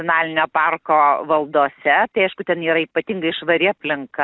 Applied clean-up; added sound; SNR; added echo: none; none; none; none.